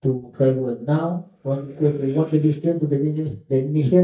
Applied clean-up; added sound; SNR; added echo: neural mask model DeepFilterNet 3.